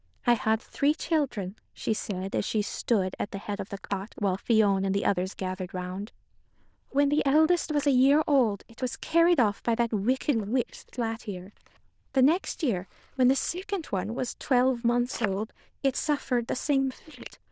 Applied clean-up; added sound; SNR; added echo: neural diffusion model UNIVERSE++.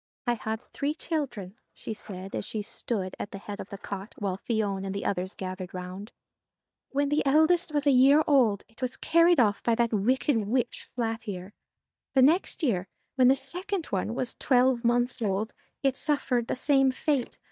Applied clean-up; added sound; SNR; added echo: neural mask model DeepFilterNet 3.